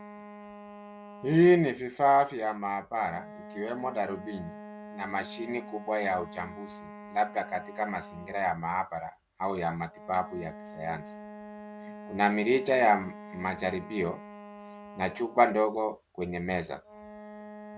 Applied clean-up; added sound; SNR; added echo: none; Wind instrument, woodwind instrument; 16 dB; none.